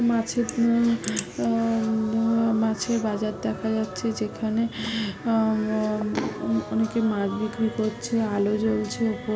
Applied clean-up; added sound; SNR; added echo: none; none; none; none.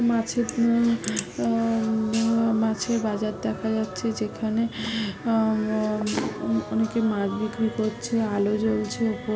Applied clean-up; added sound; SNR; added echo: none; Hi-hat; 17 dB; none.